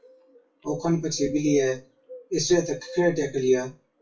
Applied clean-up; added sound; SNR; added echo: classical method WPE with log-MMSE.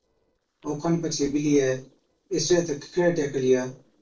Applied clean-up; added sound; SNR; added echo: neural separator model SepFormer DNS4.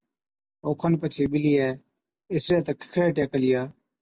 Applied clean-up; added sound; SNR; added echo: none; none; none; none.